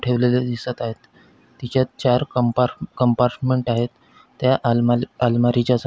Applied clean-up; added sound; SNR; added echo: none; none; none; none.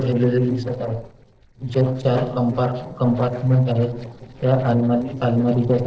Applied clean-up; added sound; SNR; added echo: neural separator model SepFormer DNS4.